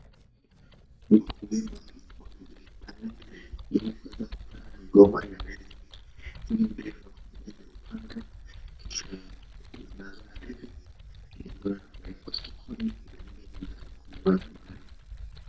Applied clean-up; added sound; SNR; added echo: neural mask model DeepFilterNet 3.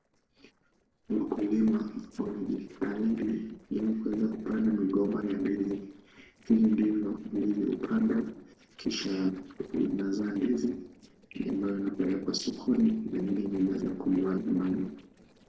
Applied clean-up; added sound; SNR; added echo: neural separator model SepFormer DNS4.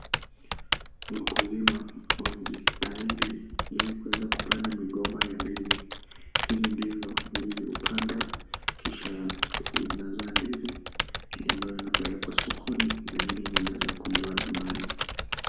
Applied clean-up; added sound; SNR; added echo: none; Typing; -3 dB; reverberation time 0.6 s.